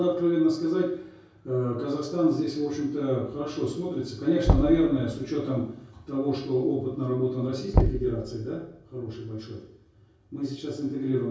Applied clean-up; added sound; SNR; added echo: none; Knock; 2 dB; reverberation time 0.6 s.